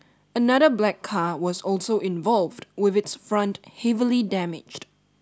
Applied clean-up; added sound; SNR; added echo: none; none; none; none.